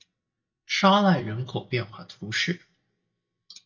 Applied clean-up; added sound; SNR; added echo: neural mask model DeepFilterNet 3.